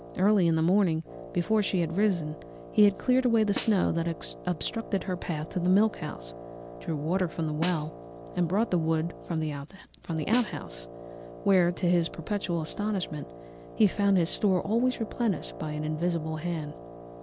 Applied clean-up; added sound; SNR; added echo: none; Snare drum + Wind instrument, woodwind instrument; 14 dB; none.